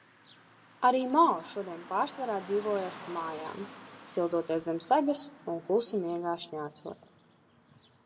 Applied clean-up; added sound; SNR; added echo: none; Car passing by / Traffic noise, roadway noise; 19 dB; reverberation time 0.7 s.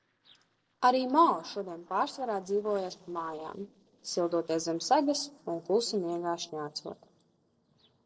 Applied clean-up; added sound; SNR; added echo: neural separator model SepFormer DNS4.